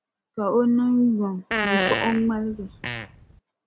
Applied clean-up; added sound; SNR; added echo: none; Fart; 3 dB; none.